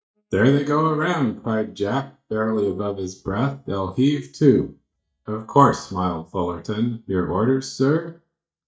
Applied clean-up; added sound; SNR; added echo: neural mask model DeepFilterNet 3.